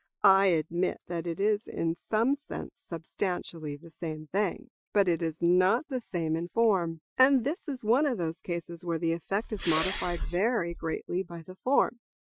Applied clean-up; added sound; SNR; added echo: classical method Wiener filter.